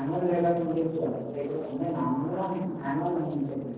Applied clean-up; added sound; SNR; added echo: neural separator model SepFormer DNS4.